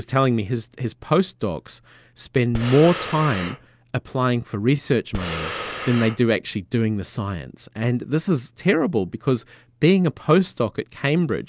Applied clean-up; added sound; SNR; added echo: none; Breathing; 9 dB; none.